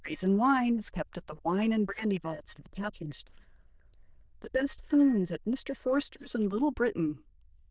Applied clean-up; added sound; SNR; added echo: neural diffusion model UNIVERSE++.